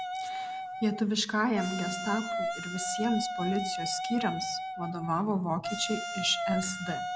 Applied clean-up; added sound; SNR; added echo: none; Wind instrument, woodwind instrument; 4 dB; none.